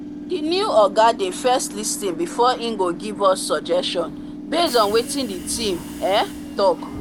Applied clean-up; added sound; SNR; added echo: none; Subway, metro, underground / Train; 12 dB; none.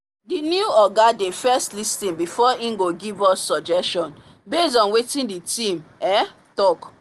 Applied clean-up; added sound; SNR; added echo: none; none; none; none.